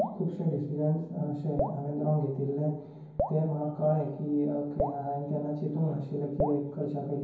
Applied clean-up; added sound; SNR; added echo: none; Drip; 8 dB; reverberation time 0.9 s.